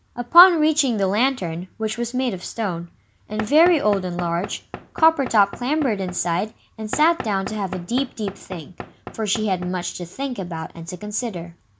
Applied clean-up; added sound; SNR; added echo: none; Knock / Wood; 14 dB; none.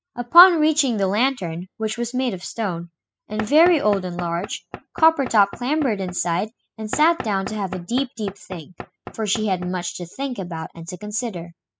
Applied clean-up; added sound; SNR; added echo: classical method spectral subtraction.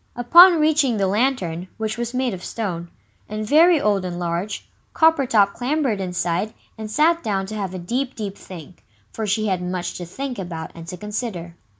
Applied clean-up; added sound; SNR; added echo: none; none; none; none.